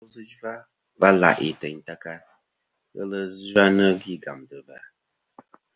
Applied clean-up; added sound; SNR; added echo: none; none; none; none.